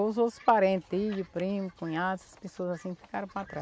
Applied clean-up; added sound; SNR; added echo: none; none; none; none.